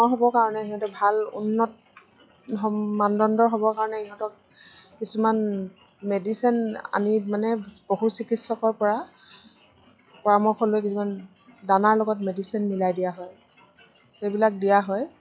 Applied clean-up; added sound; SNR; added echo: classical method log-MMSE.